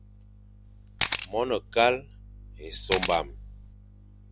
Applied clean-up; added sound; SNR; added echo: none; Camera; -3 dB; none.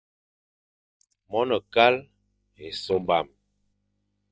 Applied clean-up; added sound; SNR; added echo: neural mask model DeepFilterNet 3.